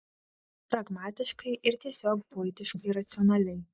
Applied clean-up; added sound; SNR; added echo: neural mask model Resemble Enhance denoiser.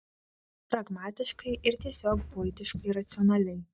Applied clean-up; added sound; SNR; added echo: none; Run; 11 dB; none.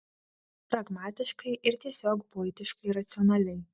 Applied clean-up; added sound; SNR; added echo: none; none; none; none.